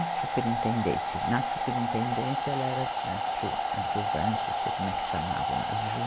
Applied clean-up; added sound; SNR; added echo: none; Domestic sounds, home sounds; -3 dB; none.